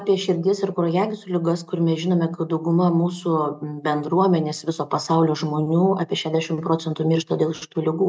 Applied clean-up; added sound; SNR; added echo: none; none; none; none.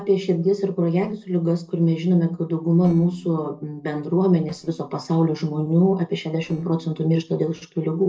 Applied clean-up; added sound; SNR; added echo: neural separator model SepFormer DNS4.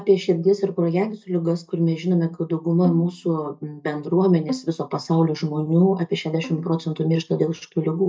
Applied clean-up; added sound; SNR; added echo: neural mask model DeepFilterNet 3.